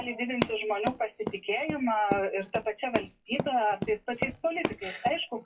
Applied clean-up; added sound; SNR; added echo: classical method WPE with log-MMSE.